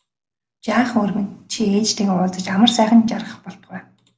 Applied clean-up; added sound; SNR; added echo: none; none; none; none.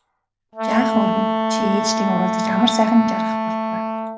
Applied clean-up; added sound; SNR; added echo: none; Wind instrument, woodwind instrument; -1 dB; none.